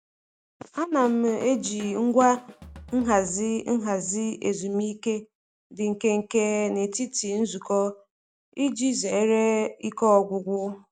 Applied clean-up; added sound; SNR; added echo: none; Drum kit; 20 dB; none.